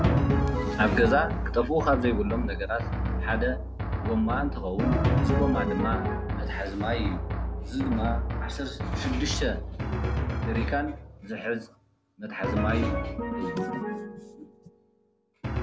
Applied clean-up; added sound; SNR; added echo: none; Drum; -2 dB; none.